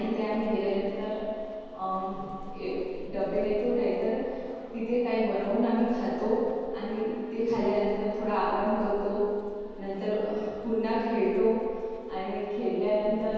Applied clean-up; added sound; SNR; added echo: none; Walk, footsteps; 16 dB; reverberation time 2.1 s.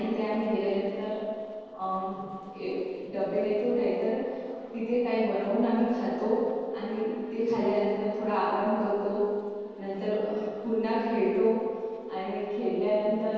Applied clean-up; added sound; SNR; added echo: neural separator model SepFormer DNS4.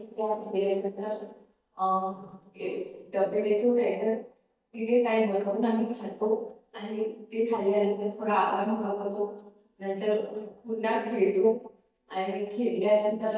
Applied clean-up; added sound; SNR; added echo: neural mask model DeepFilterNet 3.